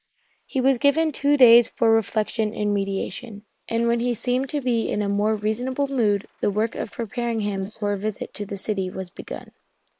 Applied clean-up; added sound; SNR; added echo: neural mask model Resemble Enhance denoiser.